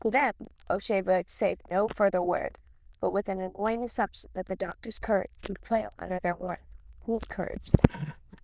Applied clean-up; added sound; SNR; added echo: neural diffusion model UNIVERSE++.